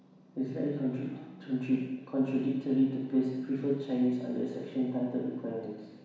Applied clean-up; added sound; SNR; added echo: none; none; none; reverberation time 1.1 s.